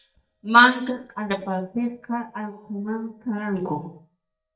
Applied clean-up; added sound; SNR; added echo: neural mask model DeepFilterNet 3.